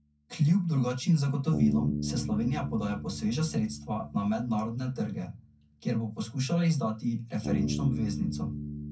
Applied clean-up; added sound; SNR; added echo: none; Bass guitar; 7 dB; reverberation time 0.3 s.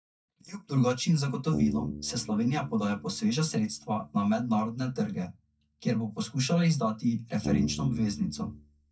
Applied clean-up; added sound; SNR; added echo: neural mask model DeepFilterNet 3.